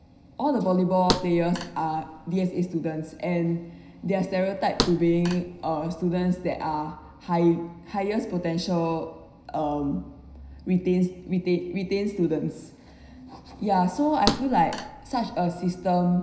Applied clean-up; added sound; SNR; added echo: none; Thump, thud; 7 dB; reverberation time 0.9 s.